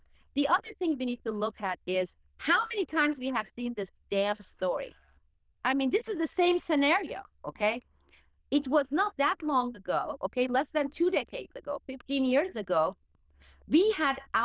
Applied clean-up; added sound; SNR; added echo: neural diffusion model UNIVERSE++.